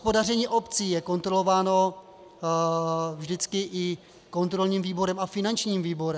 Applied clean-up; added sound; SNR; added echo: none; none; none; none.